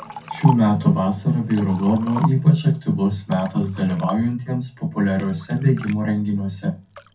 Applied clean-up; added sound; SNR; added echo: none; Liquid; 17 dB; reverberation time 0.3 s.